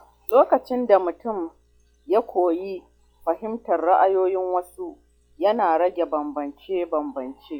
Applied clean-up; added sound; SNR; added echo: classical method log-MMSE.